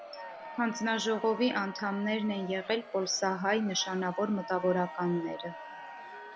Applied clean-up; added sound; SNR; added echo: none; Wind instrument, woodwind instrument + Crowd; 13 dB; none.